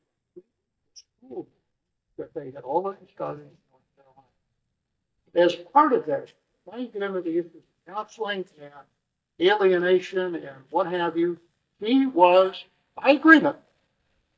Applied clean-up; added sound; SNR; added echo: neural mask model DeepFilterNet 3.